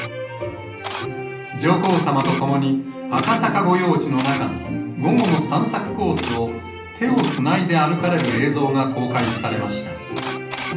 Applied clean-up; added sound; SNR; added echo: none; Camera; 14 dB; reverberation time 0.6 s.